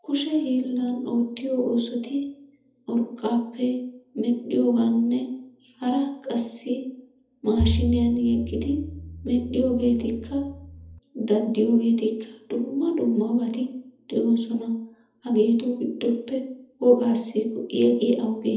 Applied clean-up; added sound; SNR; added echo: none; Bowed string instrument; 6 dB; reverberation time 0.7 s.